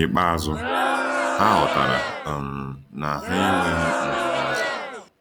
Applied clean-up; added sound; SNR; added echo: none; Crowd; -1 dB; none.